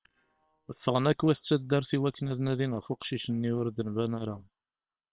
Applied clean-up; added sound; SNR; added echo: neural separator model SepFormer WHAM!.